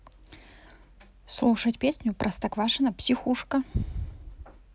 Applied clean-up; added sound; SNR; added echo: none; none; none; none.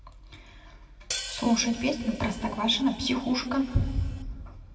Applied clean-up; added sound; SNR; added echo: none; Hi-hat; 13 dB; reverberation time 2.6 s.